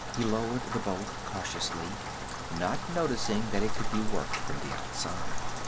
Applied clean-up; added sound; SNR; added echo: none; Rain; -2 dB; none.